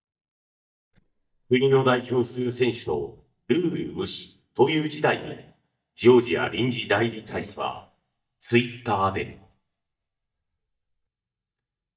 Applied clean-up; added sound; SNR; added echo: neural mask model DeepFilterNet 3.